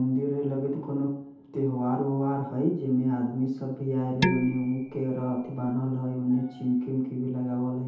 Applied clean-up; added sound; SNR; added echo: none; Dishes, pots, and pans; 4 dB; reverberation time 0.8 s.